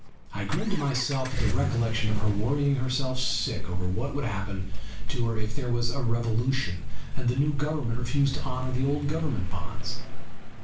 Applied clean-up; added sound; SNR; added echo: none; Accelerating, revving, vroom; 14 dB; reverberation time 0.3 s.